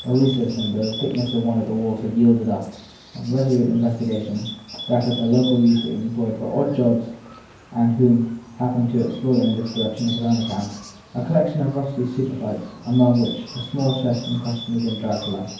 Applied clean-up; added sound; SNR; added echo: none; Bird; 17 dB; reverberation time 0.9 s.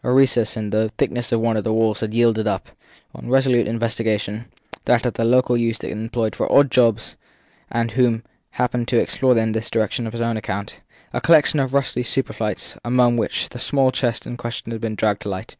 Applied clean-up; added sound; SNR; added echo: none; none; none; none.